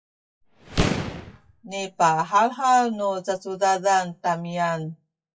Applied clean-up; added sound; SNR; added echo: classical method WPE with log-MMSE.